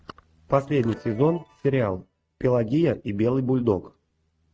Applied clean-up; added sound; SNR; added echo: neural mask model RNNoise.